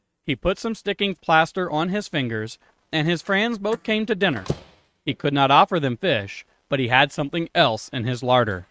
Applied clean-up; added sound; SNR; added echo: neural mask model RNNoise.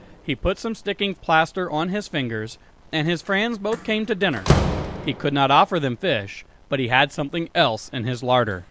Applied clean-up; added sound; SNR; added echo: none; Slam; 8 dB; none.